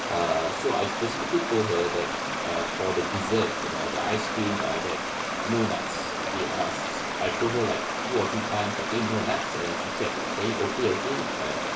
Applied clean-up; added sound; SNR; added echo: none; Stream; 0 dB; reverberation time 0.3 s.